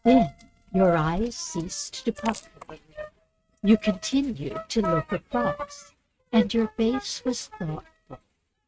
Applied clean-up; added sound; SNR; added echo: neural mask model RNNoise.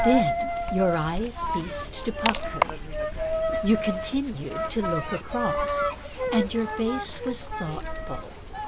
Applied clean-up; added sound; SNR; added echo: none; Coin (dropping); 0 dB; none.